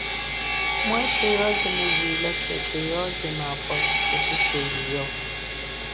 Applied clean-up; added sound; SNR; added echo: none; Sawing; -5 dB; none.